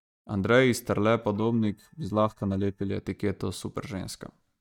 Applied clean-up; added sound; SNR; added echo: neural mask model DeepFilterNet 3.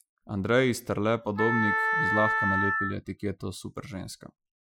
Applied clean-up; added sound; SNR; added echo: classical method Wiener filter.